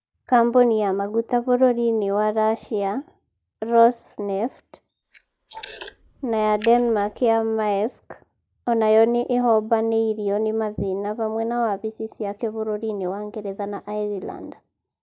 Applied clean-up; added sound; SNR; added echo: neural mask model Resemble Enhance denoiser.